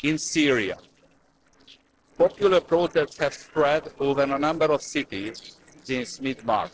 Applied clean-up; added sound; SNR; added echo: neural separator model SepFormer DNS4.